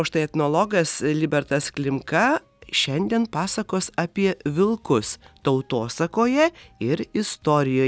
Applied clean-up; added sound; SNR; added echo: none; none; none; none.